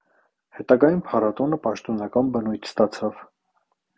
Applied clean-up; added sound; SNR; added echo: none; none; none; none.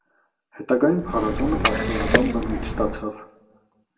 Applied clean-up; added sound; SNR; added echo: none; Liquid; -1 dB; reverberation time 0.6 s.